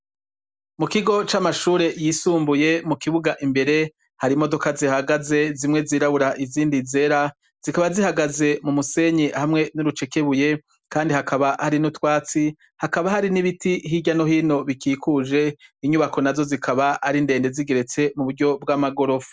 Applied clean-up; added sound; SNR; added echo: none; none; none; none.